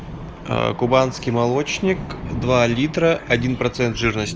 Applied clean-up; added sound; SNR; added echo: none; Thunder; 12 dB; none.